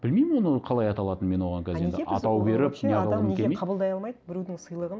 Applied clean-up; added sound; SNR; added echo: none; none; none; none.